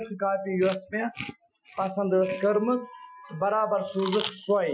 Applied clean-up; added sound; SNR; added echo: classical method Wiener filter.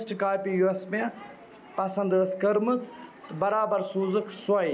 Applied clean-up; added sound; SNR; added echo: none; none; none; none.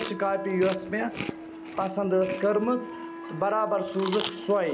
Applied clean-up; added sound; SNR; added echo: none; Chewing, mastication + Wind instrument, woodwind instrument; 10 dB; none.